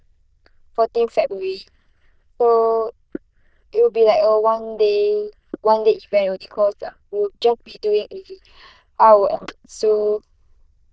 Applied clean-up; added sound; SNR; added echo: neural diffusion model UNIVERSE++.